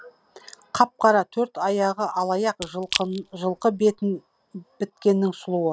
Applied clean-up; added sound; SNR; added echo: none; Crack / Crushing; 10 dB; none.